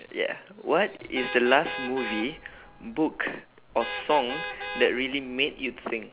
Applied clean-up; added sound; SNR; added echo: none; Vehicle horn, car horn, honking; 10 dB; none.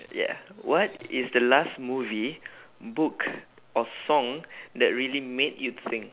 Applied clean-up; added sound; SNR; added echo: none; none; none; none.